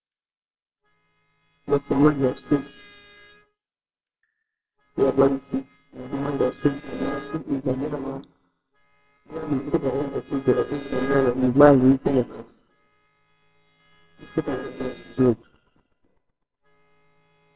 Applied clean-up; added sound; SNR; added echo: neural separator model SepFormer WHAMR!.